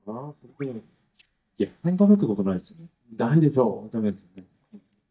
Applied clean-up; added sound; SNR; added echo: neural mask model DeepFilterNet 3.